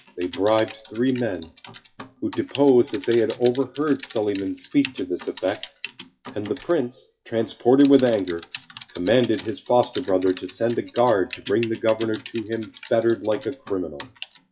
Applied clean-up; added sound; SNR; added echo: classical method WPE with log-MMSE.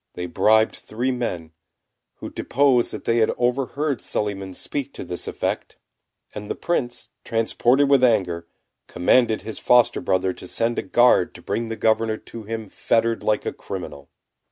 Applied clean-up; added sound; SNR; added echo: none; none; none; none.